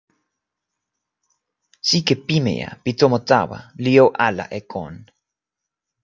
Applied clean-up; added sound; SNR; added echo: none; none; none; none.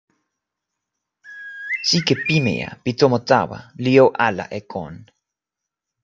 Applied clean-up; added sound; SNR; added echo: none; Bird; 8 dB; none.